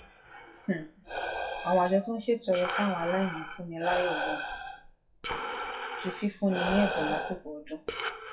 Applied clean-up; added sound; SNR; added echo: classical method WPE with log-MMSE.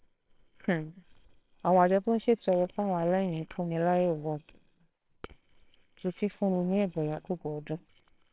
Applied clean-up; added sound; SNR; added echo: neural separator model SepFormer WHAMR!.